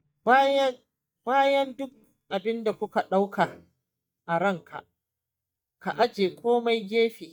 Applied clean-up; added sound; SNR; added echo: neural mask model DeepFilterNet 3.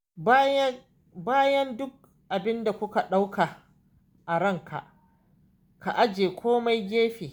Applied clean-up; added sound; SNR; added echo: none; none; none; none.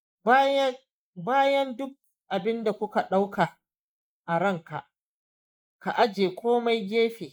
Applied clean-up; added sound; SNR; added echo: neural mask model Resemble Enhance denoiser.